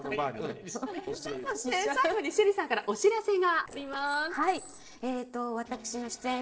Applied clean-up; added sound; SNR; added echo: neural separator model SepFormer DNS4.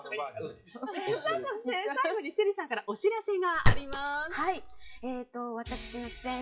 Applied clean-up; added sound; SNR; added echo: classical method WPE with log-MMSE.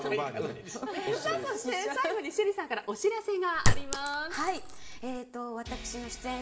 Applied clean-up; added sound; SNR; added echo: none; Chink, clink; -5 dB; reverberation time 2.0 s.